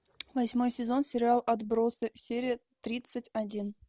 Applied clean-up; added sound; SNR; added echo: none; none; none; none.